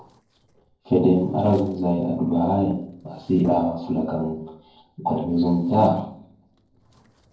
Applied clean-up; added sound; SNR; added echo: neural separator model SepFormer DNS4.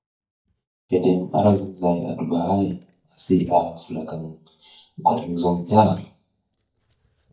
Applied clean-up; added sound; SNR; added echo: neural mask model DeepFilterNet 3.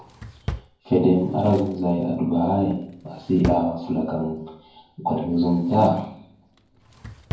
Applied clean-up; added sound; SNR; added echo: none; Drawer open or close; 15 dB; reverberation time 0.9 s.